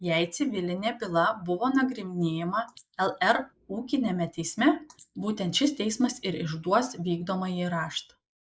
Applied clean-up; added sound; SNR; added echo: neural mask model Resemble Enhance denoiser.